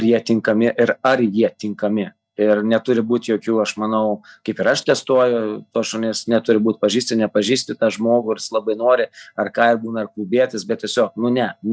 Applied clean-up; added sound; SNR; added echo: neural mask model DeepFilterNet 3.